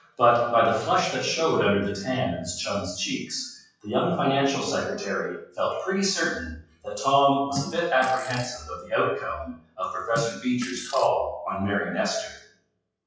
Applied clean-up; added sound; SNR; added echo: classical method WPE with log-MMSE.